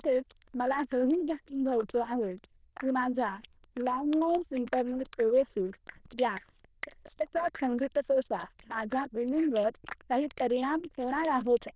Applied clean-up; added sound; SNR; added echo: neural diffusion model UNIVERSE++.